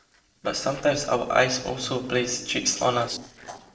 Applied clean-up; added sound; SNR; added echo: neural separator model SepFormer DNS4.